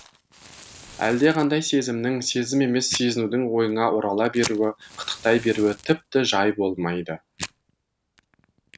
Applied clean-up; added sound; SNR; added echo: none; Fire; 18 dB; none.